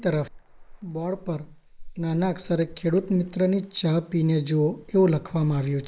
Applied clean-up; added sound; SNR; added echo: neural mask model Resemble Enhance denoiser.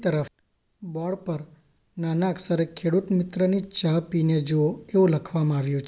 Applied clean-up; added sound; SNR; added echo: none; none; none; none.